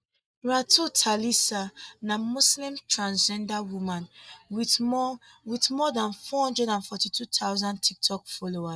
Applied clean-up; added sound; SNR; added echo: neural mask model DeepFilterNet 3.